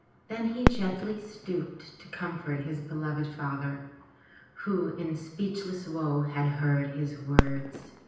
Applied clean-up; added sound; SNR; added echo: none; Fireworks; 2 dB; reverberation time 0.9 s.